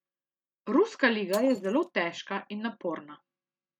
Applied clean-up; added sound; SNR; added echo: neural mask model RNNoise.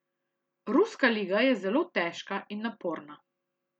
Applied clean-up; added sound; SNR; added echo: none; none; none; none.